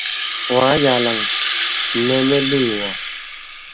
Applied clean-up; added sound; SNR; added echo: none; Rattle (instrument); 2 dB; none.